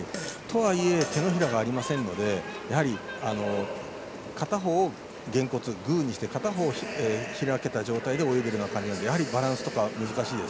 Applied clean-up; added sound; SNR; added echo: none; Fart; 12 dB; none.